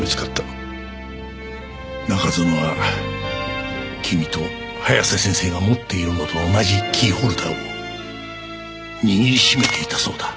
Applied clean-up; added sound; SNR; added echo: none; Meow / Purr; 18 dB; none.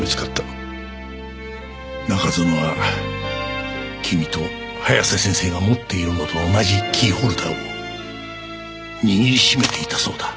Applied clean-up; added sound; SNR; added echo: none; none; none; none.